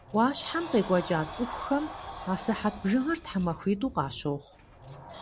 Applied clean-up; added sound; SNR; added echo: none; Sliding door; 13 dB; none.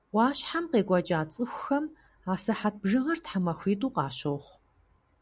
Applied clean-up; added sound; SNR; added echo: none; none; none; none.